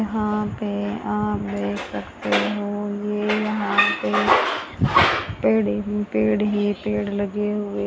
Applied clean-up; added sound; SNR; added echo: none; none; none; none.